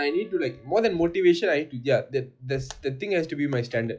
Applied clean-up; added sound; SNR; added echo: classical method log-MMSE.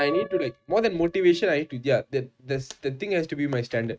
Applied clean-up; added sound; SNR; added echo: neural mask model RNNoise.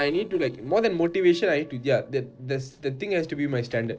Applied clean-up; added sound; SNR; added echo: neural separator model SepFormer DNS4.